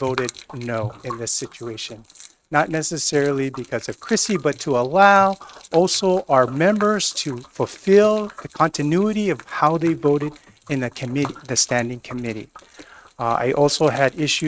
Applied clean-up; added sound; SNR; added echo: neural mask model RNNoise.